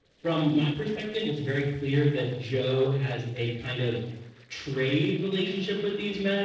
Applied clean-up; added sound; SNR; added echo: neural separator model SepFormer DNS4.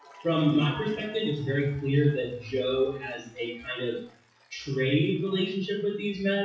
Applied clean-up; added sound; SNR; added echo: classical method WPE with log-MMSE.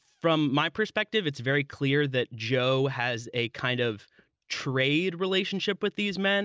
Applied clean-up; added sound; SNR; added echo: none; none; none; none.